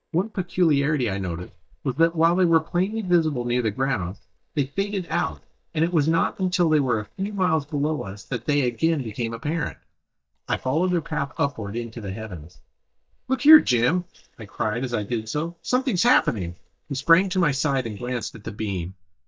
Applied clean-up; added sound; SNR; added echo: neural mask model DeepFilterNet 3.